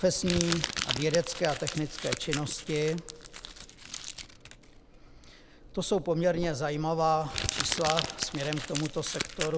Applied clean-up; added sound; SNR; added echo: none; Crumpling, crinkling; 6 dB; none.